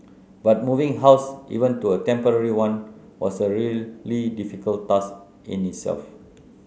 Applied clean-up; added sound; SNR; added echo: none; none; none; none.